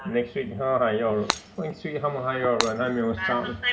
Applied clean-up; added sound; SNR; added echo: none; Shatter; 8 dB; none.